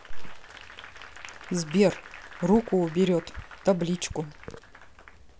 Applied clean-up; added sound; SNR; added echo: none; Applause / Crowd; 19 dB; none.